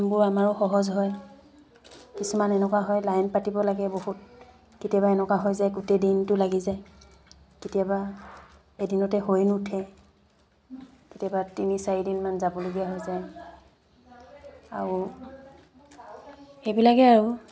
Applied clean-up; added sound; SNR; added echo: none; none; none; none.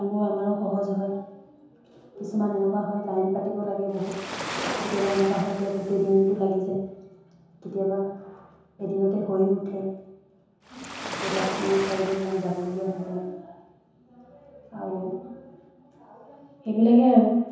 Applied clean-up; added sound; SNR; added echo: none; Waves, surf; 8 dB; reverberation time 0.9 s.